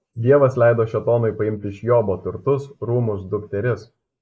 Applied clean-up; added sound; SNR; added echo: neural mask model Resemble Enhance denoiser.